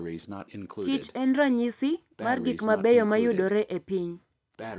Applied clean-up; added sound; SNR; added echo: none; Breathing; 13 dB; none.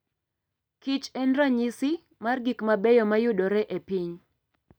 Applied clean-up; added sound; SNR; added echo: none; none; none; none.